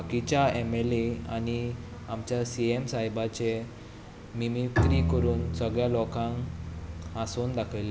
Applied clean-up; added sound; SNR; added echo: none; Bowed string instrument; 4 dB; none.